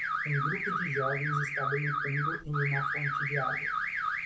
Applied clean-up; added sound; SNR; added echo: none; Alarm / Car; -3 dB; reverberation time 0.3 s.